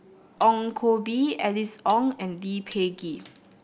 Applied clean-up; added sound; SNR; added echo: none; Cutlery, silverware; 10 dB; none.